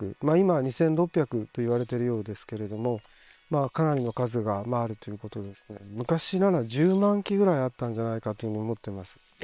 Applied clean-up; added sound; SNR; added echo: neural separator model SepFormer WHAM!.